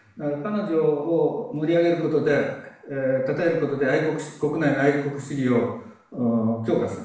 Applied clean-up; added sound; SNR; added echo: none; none; none; reverberation time 0.6 s.